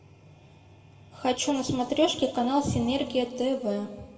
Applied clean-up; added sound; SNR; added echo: none; none; none; reverberation time 1.6 s.